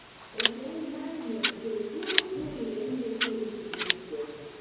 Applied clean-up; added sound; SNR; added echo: none; Scissors; 0 dB; reverberation time 2.2 s.